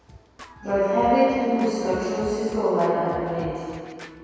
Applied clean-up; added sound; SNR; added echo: none; Scratching (performance technique); 20 dB; reverberation time 2.2 s.